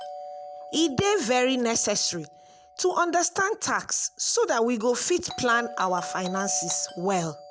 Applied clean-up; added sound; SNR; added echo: none; Doorbell; 15 dB; none.